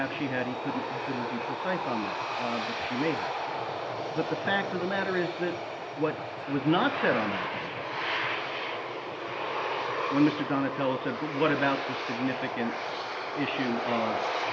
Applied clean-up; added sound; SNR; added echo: none; Aircraft; 1 dB; none.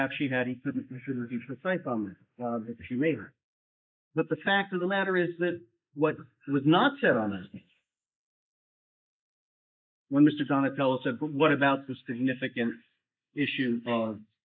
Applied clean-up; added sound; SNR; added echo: neural mask model Resemble Enhance denoiser.